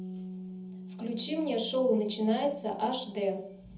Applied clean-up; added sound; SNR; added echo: none; Bass guitar; 12 dB; reverberation time 0.6 s.